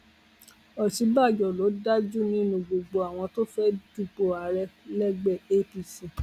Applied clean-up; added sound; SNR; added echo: none; none; none; none.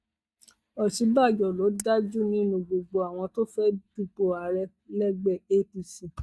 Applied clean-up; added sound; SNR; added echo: neural mask model DeepFilterNet 3.